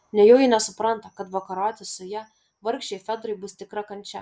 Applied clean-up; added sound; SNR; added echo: none; none; none; none.